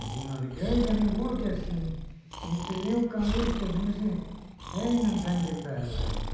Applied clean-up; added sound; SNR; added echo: none; Breathing; 5 dB; reverberation time 1.0 s.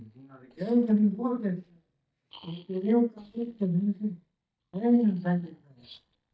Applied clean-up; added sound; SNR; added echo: neural mask model DeepFilterNet 3.